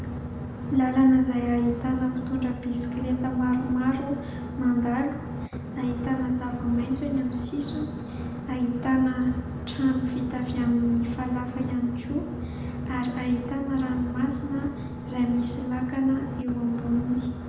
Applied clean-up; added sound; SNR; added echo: none; Boat, Water vehicle; 6 dB; reverberation time 0.9 s.